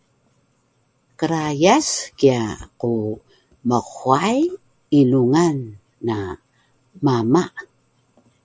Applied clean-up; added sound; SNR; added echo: none; none; none; none.